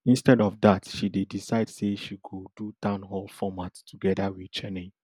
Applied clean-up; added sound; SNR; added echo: none; none; none; none.